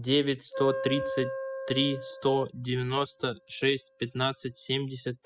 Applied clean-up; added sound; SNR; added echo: classical method spectral subtraction.